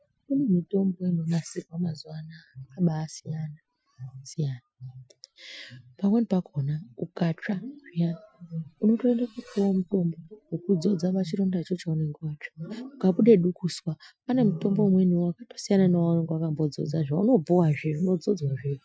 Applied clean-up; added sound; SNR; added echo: classical method Wiener filter.